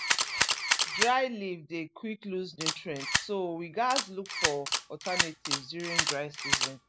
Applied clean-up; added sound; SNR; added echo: none; Camera; -2 dB; none.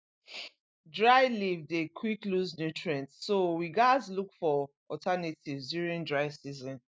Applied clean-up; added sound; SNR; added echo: none; none; none; none.